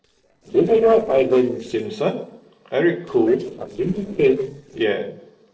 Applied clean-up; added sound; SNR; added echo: neural separator model SepFormer DNS4.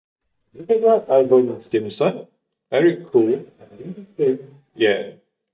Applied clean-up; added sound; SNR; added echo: neural mask model DeepFilterNet 3.